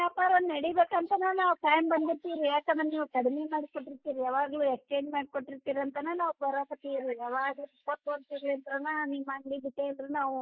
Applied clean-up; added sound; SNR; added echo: neural mask model Resemble Enhance denoiser.